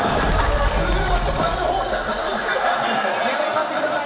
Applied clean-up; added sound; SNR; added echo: none; Fire; 4 dB; reverberation time 1.0 s.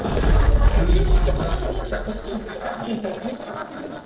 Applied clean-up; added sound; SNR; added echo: neural separator model SepFormer DNS4.